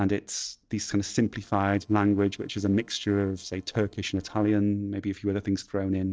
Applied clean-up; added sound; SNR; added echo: neural separator model SepFormer DNS4.